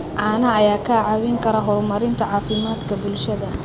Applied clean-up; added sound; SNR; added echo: none; none; none; none.